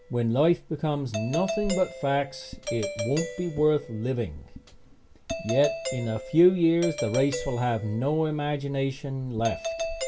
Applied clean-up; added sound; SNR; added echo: none; Doorbell; 9 dB; none.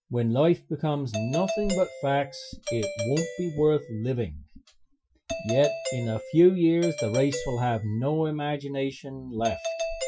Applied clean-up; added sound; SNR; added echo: classical method Wiener filter.